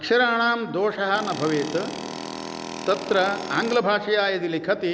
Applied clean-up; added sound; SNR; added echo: none; Tools; 10 dB; none.